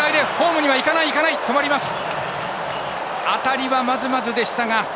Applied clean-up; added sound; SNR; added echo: none; none; none; none.